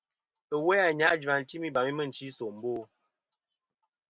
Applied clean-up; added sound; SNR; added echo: none; none; none; none.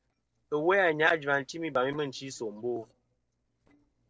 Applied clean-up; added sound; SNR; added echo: neural separator model SepFormer DNS4.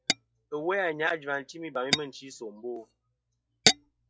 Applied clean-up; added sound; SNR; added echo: classical method log-MMSE.